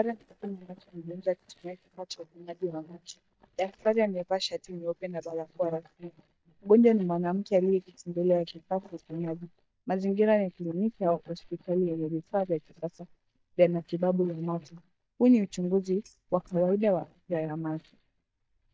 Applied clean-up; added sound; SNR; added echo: neural mask model DeepFilterNet 3.